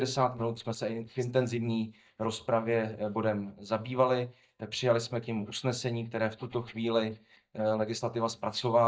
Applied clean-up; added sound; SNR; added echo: neural mask model DeepFilterNet 3.